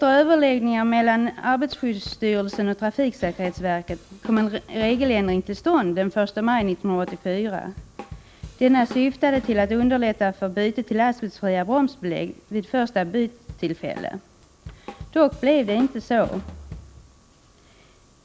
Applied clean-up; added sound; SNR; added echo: none; Drum / Drum kit; 17 dB; none.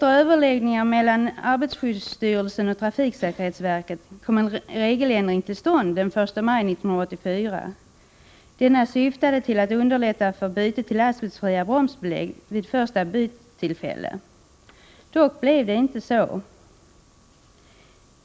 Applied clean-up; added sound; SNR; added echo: none; none; none; none.